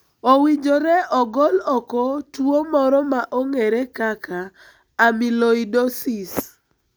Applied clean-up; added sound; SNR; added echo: none; none; none; none.